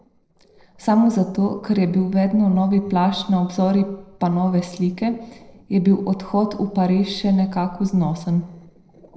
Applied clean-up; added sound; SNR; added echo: neural separator model SepFormer DNS4.